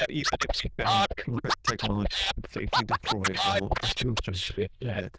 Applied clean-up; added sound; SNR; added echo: neural diffusion model UNIVERSE++.